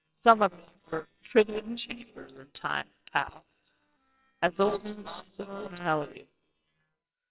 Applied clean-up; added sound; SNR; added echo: neural separator model SepFormer WHAMR!.